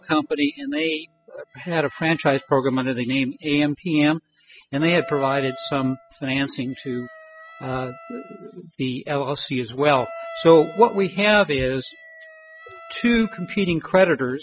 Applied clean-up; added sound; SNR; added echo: classical method spectral subtraction.